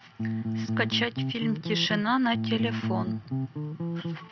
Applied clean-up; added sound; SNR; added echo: none; Bass guitar; 0 dB; none.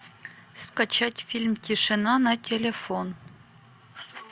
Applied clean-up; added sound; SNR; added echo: none; none; none; none.